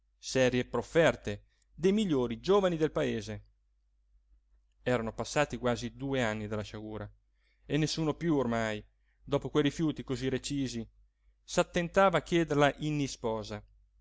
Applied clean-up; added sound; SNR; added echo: none; none; none; none.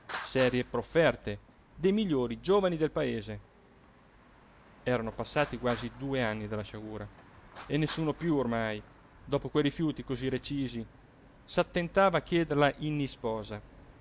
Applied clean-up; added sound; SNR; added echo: none; Traffic noise, roadway noise; 19 dB; none.